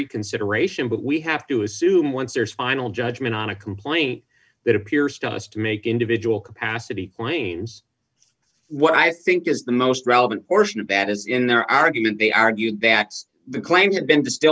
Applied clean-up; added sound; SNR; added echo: none; none; none; none.